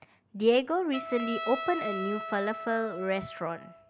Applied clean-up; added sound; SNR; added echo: none; Trumpet; 9 dB; none.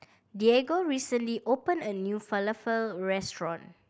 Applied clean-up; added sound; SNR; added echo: none; none; none; none.